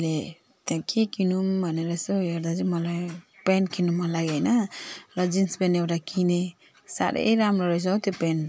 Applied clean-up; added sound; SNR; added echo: none; none; none; none.